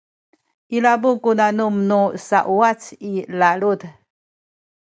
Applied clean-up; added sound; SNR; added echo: none; none; none; none.